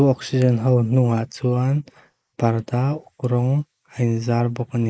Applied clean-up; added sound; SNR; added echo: neural mask model Resemble Enhance denoiser.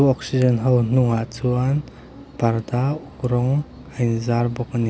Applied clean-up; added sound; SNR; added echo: none; none; none; none.